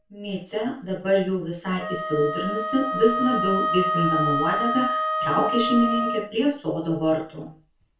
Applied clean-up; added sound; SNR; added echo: none; Wind instrument, woodwind instrument; 3 dB; reverberation time 0.3 s.